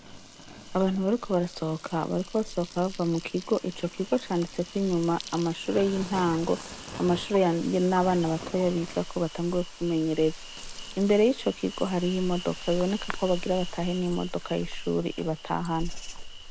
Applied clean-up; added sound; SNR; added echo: none; Insect; 11 dB; none.